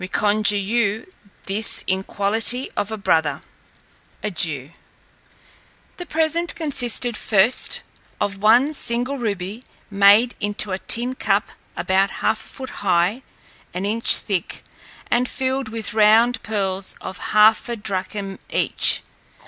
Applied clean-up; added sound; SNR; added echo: none; none; none; none.